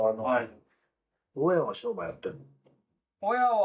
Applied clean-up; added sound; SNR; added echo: neural mask model DeepFilterNet 3.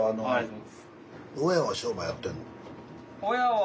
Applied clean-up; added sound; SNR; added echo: none; none; none; none.